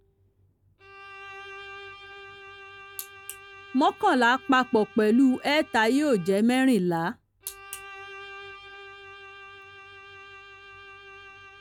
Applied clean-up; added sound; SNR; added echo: none; Bowed string instrument; 19 dB; none.